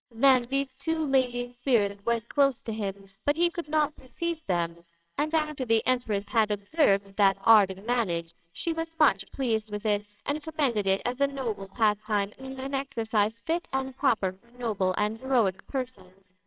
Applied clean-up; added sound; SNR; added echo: neural separator model SepFormer WHAMR!.